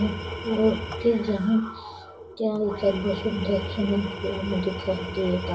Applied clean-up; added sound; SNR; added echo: none; Tools; 8 dB; reverberation time 0.3 s.